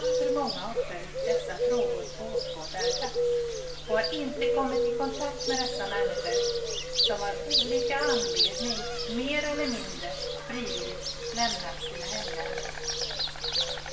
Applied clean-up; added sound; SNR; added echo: none; Bird; -4 dB; reverberation time 0.8 s.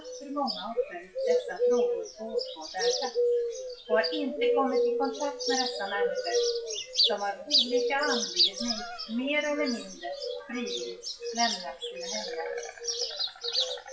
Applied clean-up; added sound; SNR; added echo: classical method WPE with log-MMSE.